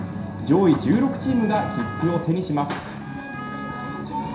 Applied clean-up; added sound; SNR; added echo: none; Wind instrument, woodwind instrument; 15 dB; reverberation time 0.7 s.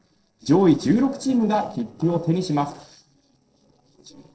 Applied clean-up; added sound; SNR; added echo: neural separator model SepFormer DNS4.